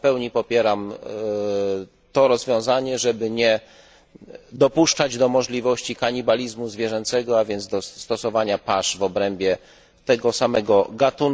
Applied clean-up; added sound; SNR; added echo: none; none; none; none.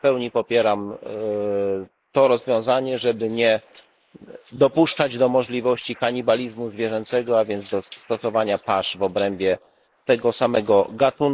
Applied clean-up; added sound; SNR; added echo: neural mask model Resemble Enhance denoiser.